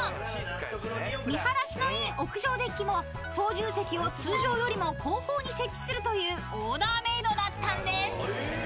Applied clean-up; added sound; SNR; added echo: none; none; none; none.